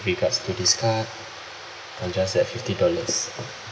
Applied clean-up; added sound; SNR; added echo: none; none; none; none.